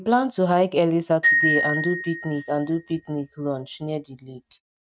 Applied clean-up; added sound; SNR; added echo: neural mask model RNNoise.